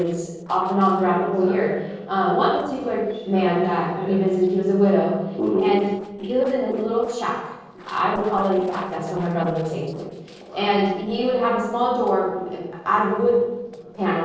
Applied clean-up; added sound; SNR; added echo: neural separator model SepFormer DNS4.